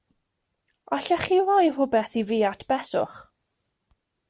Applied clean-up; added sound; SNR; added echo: none; none; none; none.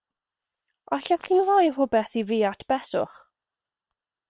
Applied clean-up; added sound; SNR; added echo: neural separator model SepFormer WHAM!.